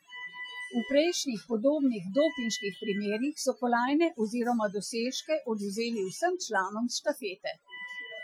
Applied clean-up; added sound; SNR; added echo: classical method Wiener filter.